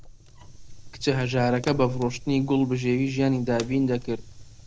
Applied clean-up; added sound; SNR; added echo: none; Fire; 14 dB; none.